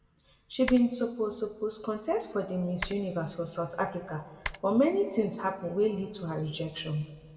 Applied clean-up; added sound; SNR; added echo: none; Typing; 14 dB; reverberation time 1.3 s.